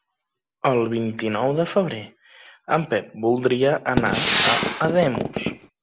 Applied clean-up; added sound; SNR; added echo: none; Gunshot, gunfire; -3 dB; none.